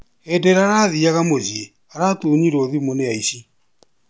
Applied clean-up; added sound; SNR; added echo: none; none; none; none.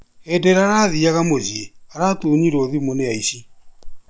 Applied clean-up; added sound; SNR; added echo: none; Cricket / Frog; 15 dB; none.